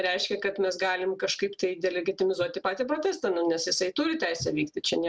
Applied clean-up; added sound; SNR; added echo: none; none; none; none.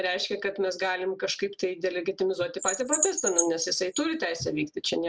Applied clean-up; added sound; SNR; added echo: neural mask model Resemble Enhance denoiser.